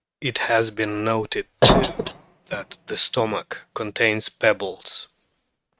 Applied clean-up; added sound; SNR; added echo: neural mask model RNNoise.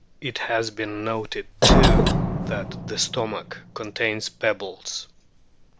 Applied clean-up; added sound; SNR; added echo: none; Slam + Cough; -4 dB; none.